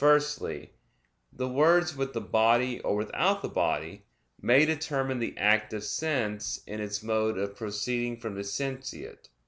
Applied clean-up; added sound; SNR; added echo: none; none; none; none.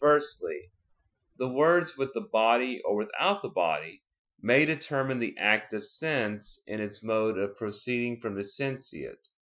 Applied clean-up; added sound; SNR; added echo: classical method Wiener filter.